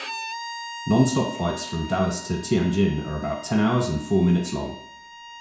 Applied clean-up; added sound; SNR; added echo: none; Bowed string instrument; 14 dB; reverberation time 0.6 s.